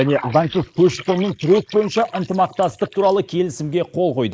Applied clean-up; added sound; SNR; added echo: neural mask model Resemble Enhance denoiser.